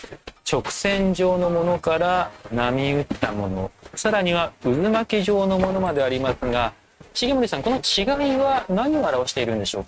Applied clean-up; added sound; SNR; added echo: neural mask model RNNoise.